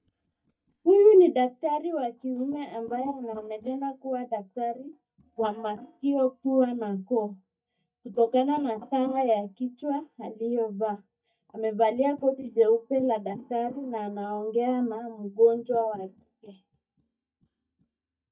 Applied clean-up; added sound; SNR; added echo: neural mask model DeepFilterNet 3.